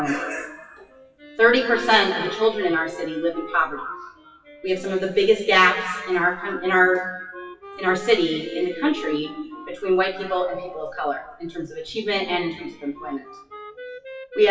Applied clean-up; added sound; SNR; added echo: classical method WPE with log-MMSE.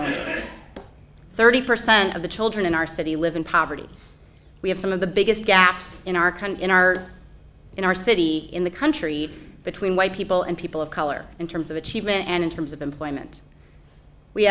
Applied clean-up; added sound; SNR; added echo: none; none; none; none.